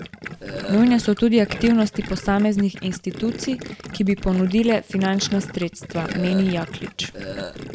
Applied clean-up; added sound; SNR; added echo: none; Gurgling + Burping, eructation; 12 dB; none.